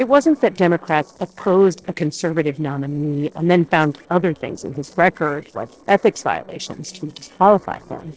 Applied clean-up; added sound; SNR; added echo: neural separator model SepFormer DNS4.